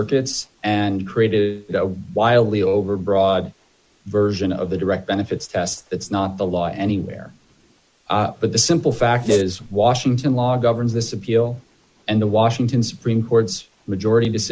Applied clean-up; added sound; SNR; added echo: neural mask model Resemble Enhance denoiser.